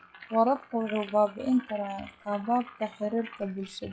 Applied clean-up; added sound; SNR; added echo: classical method log-MMSE.